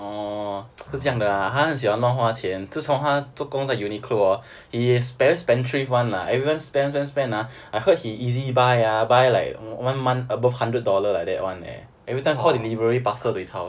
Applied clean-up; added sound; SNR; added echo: none; none; none; none.